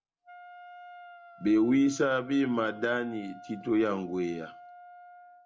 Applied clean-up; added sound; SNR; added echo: none; Wind instrument, woodwind instrument; 19 dB; none.